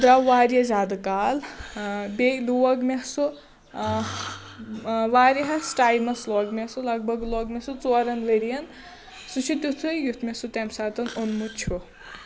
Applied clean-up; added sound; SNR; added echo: none; Bowed string instrument + Breathing; 19 dB; none.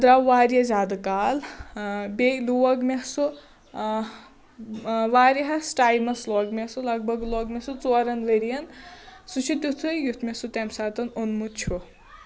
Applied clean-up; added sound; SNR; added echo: none; none; none; none.